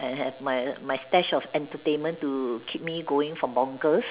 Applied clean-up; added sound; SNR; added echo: none; none; none; none.